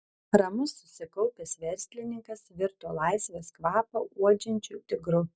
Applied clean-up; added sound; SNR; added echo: none; none; none; none.